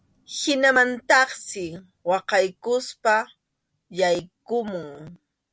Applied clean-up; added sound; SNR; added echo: none; none; none; none.